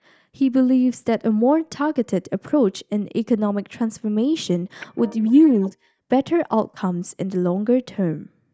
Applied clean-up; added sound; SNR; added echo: neural mask model DeepFilterNet 3.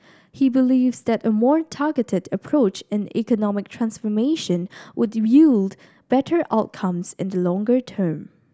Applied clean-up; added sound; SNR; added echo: none; none; none; none.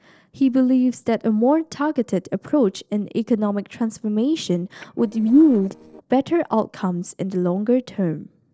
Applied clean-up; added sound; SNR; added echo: neural separator model SepFormer DNS4.